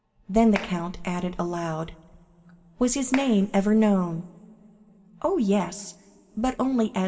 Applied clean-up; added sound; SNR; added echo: none; Clapping; 14 dB; reverberation time 1.5 s.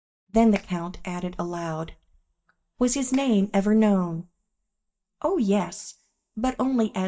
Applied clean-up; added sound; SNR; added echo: neural mask model DeepFilterNet 3.